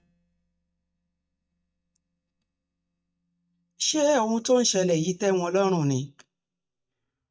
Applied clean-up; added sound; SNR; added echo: neural mask model DeepFilterNet 3.